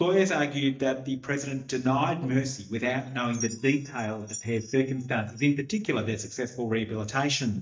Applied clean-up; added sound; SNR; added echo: neural mask model DeepFilterNet 3.